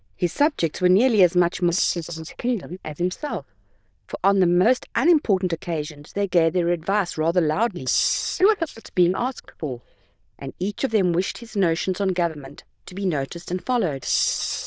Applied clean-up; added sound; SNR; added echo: neural diffusion model UNIVERSE++.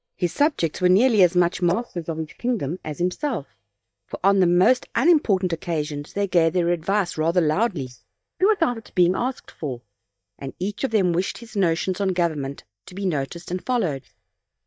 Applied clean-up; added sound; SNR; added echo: neural mask model DeepFilterNet 3.